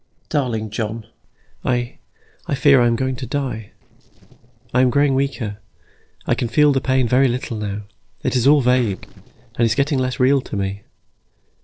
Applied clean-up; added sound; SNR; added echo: neural separator model SepFormer DNS4.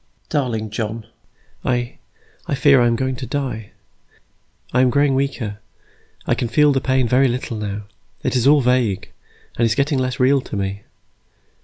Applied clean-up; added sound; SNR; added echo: none; none; none; none.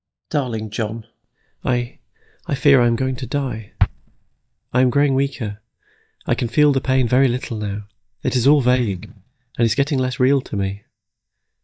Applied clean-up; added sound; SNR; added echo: neural mask model DeepFilterNet 3.